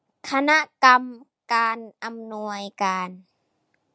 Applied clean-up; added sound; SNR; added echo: none; none; none; none.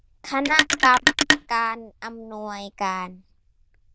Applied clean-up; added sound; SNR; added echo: neural diffusion model UNIVERSE++.